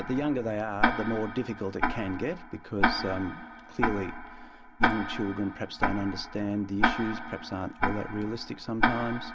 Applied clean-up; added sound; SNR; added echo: none; Tick-tock; -1 dB; none.